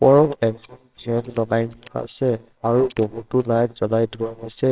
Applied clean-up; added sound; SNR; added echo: neural separator model SepFormer WHAMR!.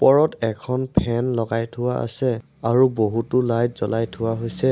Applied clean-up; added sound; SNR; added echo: none; none; none; none.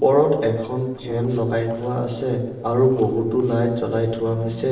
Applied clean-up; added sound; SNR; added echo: neural separator model SepFormer DNS4.